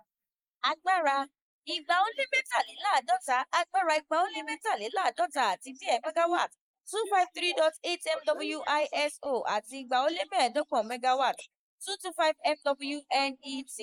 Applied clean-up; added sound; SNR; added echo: neural mask model Resemble Enhance denoiser.